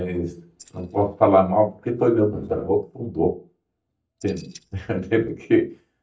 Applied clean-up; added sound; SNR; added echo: neural mask model DeepFilterNet 3.